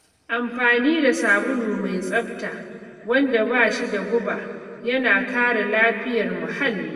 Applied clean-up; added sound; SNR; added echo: none; none; none; reverberation time 2.0 s.